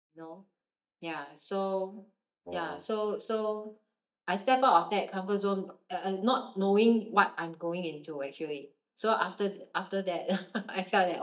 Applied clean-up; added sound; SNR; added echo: neural mask model DeepFilterNet 3.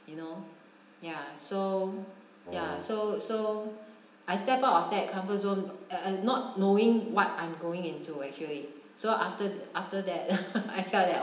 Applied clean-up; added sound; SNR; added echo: none; Wind instrument, woodwind instrument; 12 dB; reverberation time 0.8 s.